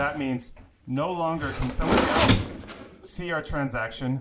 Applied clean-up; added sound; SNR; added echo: none; Door; 0 dB; none.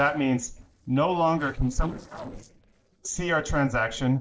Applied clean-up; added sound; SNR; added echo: neural separator model SepFormer DNS4.